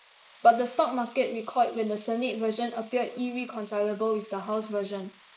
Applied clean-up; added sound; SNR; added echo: neural mask model Resemble Enhance denoiser.